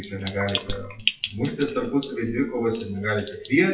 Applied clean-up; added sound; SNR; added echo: classical method WPE with log-MMSE.